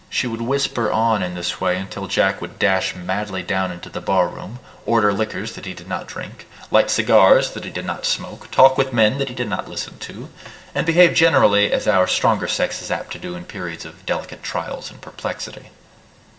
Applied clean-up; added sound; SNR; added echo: none; none; none; reverberation time 2.0 s.